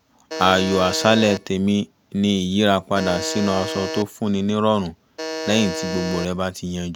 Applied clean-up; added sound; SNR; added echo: none; Alarm; 8 dB; none.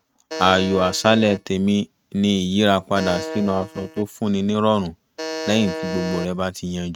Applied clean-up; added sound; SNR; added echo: neural mask model RNNoise.